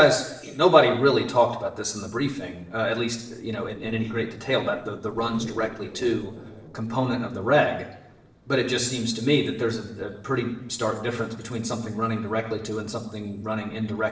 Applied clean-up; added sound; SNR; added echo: neural separator model SepFormer DNS4.